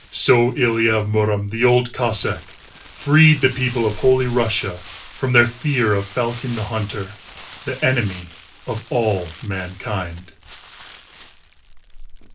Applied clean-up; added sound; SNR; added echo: none; Crumpling, crinkling; 17 dB; reverberation time 0.2 s.